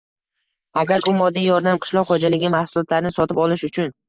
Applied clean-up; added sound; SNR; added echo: neural mask model Resemble Enhance denoiser.